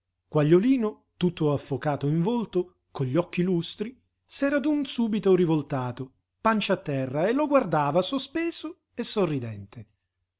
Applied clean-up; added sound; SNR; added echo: none; none; none; none.